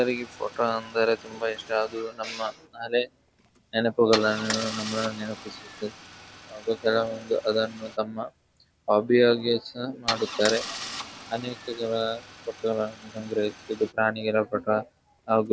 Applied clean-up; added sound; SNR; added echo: none; Idling / Engine starting / Car; 13 dB; none.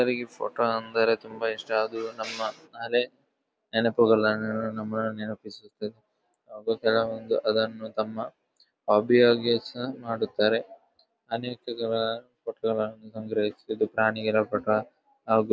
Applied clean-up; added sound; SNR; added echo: none; none; none; none.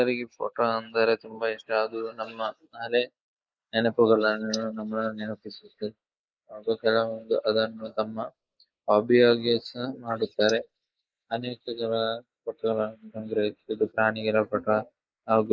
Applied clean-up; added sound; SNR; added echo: neural mask model Resemble Enhance denoiser.